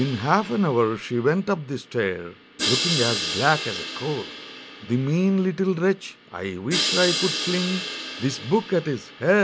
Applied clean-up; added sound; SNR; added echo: none; Crash cymbal; 7 dB; none.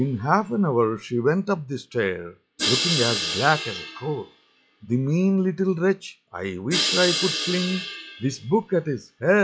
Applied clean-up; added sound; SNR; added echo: classical method log-MMSE.